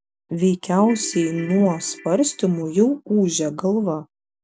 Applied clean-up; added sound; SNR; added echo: none; Ringtone / Keyboard (musical); 18 dB; none.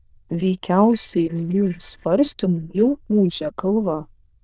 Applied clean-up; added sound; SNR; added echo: neural diffusion model UNIVERSE++.